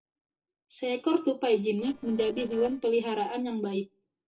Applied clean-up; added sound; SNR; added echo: neural separator model SepFormer DNS4.